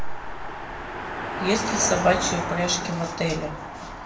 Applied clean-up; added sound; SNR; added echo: none; Car passing by; 4 dB; reverberation time 0.6 s.